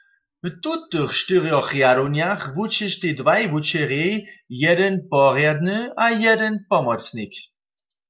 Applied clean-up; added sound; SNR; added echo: none; none; none; none.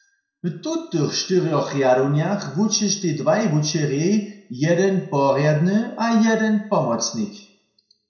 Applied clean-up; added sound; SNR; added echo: none; none; none; reverberation time 0.5 s.